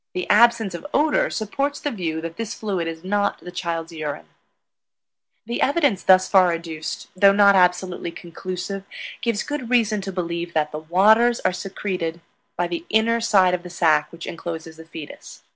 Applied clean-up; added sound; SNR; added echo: none; none; none; none.